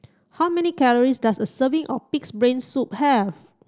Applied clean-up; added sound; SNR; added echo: none; none; none; none.